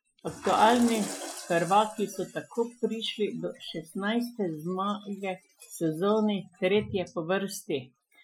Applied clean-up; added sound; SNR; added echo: classical method Wiener filter.